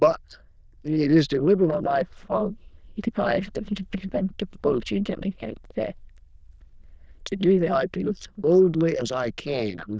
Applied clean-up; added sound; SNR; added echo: neural diffusion model UNIVERSE++.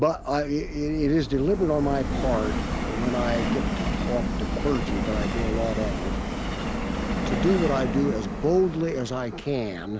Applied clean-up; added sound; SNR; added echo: none; Subway, metro, underground; 2 dB; none.